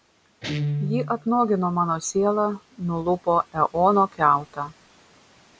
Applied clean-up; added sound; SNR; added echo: none; Guitar; 11 dB; none.